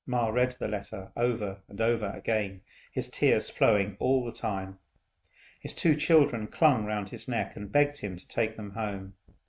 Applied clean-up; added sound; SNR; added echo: neural mask model RNNoise.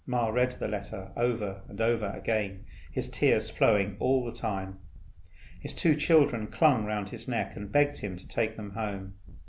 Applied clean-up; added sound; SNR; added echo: none; Wind; 15 dB; none.